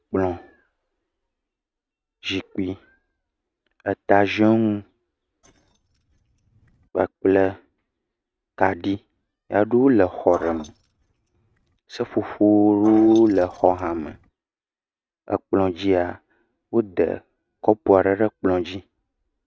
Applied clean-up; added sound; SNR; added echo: neural mask model RNNoise.